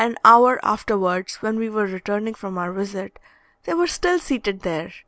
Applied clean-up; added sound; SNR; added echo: none; none; none; none.